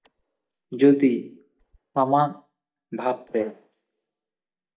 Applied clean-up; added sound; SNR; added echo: neural mask model DeepFilterNet 3.